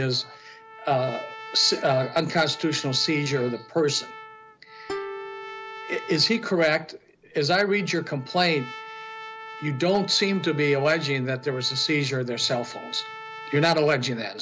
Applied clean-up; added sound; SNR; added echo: none; Trumpet + Plucked string instrument; 15 dB; none.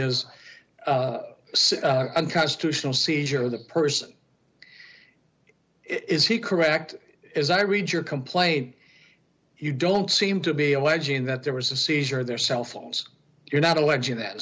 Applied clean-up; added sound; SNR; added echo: none; none; none; none.